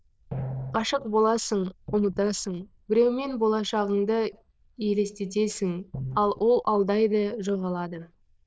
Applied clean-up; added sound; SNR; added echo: neural diffusion model UNIVERSE++.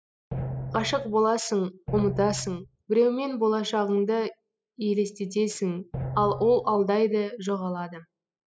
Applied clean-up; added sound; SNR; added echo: classical method spectral subtraction.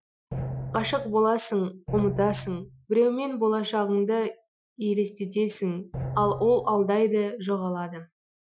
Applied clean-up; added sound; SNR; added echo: classical method Wiener filter.